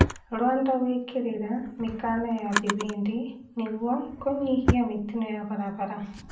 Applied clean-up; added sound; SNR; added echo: none; Drawer open or close; 4 dB; reverberation time 0.6 s.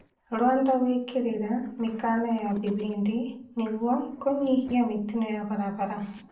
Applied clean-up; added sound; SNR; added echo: neural separator model SepFormer DNS4.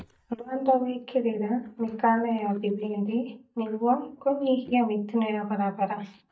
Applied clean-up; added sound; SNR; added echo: neural mask model DeepFilterNet 3.